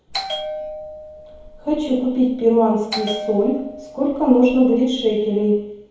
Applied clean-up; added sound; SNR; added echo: none; Bell; 13 dB; reverberation time 2.0 s.